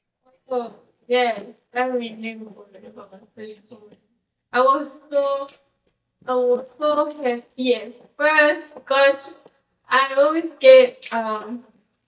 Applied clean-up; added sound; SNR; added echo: neural mask model DeepFilterNet 3.